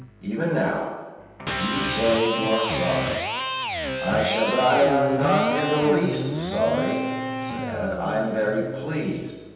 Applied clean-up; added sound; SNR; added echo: none; Electric guitar; 4 dB; reverberation time 1.2 s.